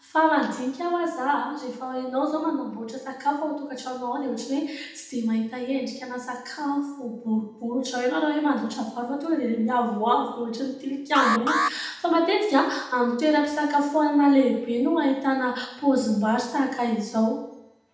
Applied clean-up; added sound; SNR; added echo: none; Alarm; 3 dB; reverberation time 0.8 s.